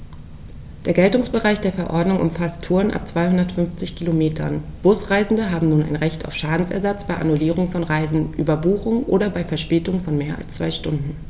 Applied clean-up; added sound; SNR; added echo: none; none; none; none.